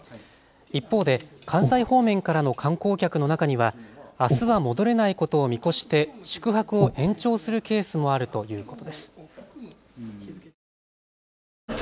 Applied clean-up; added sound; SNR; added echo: none; Breathing; 0 dB; none.